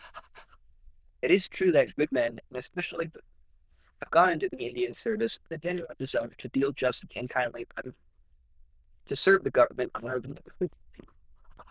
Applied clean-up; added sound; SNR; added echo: neural diffusion model UNIVERSE++.